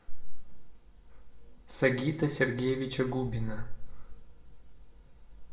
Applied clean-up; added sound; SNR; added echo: none; none; none; reverberation time 0.4 s.